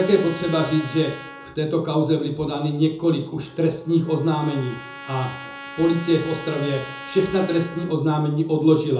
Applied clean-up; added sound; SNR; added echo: none; Trumpet; 17 dB; reverberation time 0.5 s.